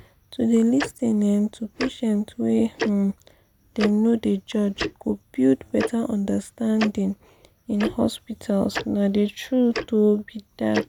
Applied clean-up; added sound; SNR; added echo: none; Tick-tock; 12 dB; none.